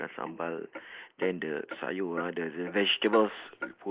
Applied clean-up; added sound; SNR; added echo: neural mask model Resemble Enhance denoiser.